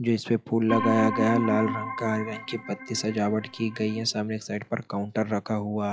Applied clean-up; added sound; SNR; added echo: classical method log-MMSE.